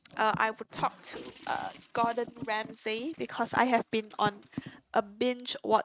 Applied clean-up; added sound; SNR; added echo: neural mask model RNNoise.